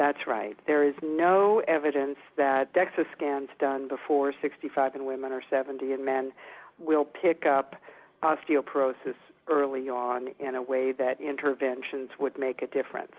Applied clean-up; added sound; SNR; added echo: none; none; none; none.